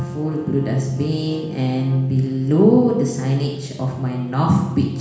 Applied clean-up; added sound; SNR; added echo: none; Trumpet; 19 dB; reverberation time 1.1 s.